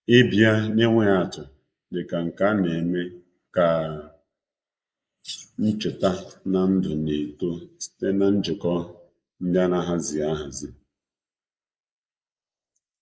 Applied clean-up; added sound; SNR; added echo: neural mask model Resemble Enhance denoiser.